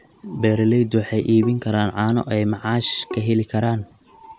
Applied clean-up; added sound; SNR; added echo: none; Bowed string instrument; 18 dB; none.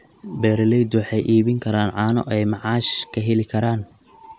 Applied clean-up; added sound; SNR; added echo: none; none; none; none.